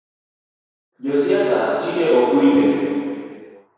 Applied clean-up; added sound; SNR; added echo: none; none; none; reverberation time 2.2 s.